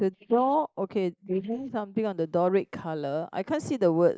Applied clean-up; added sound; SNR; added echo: neural mask model Resemble Enhance denoiser.